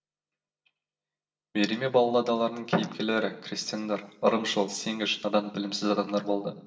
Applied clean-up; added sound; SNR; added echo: none; none; none; reverberation time 0.8 s.